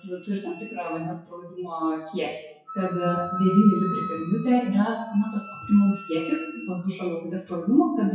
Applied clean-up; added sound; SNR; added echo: classical method WPE with log-MMSE.